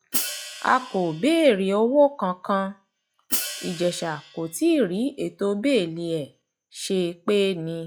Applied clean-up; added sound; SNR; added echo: classical method log-MMSE.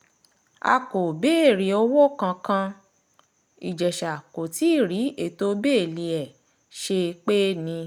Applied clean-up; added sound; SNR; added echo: none; none; none; none.